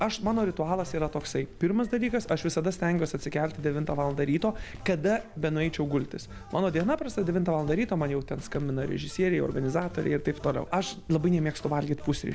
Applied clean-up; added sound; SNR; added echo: none; Walk, footsteps; 16 dB; none.